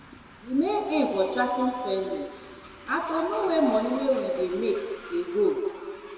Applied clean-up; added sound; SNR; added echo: none; Train; 20 dB; reverberation time 2.3 s.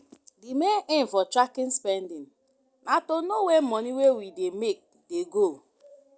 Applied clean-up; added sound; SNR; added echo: none; none; none; none.